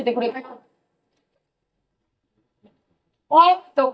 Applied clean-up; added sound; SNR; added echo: neural mask model DeepFilterNet 3.